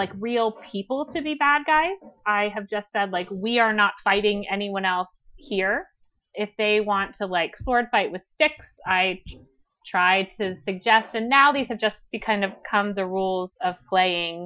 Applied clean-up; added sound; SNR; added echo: classical method Wiener filter.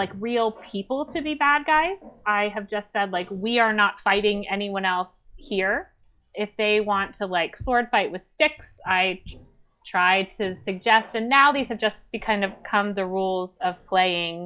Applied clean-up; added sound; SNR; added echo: classical method log-MMSE.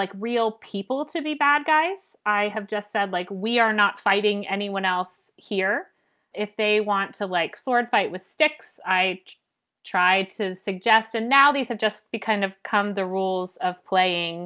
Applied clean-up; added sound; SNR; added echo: none; none; none; none.